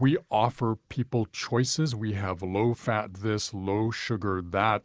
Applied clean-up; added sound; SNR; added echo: neural mask model Resemble Enhance denoiser.